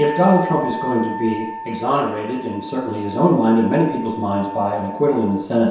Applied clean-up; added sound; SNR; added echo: none; Wind instrument, woodwind instrument; 11 dB; reverberation time 0.7 s.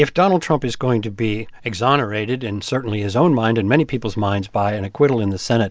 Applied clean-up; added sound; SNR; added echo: none; none; none; none.